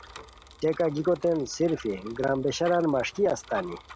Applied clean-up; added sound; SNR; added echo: none; Bicycle; 19 dB; none.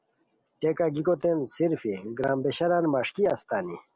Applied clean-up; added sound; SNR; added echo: none; none; none; none.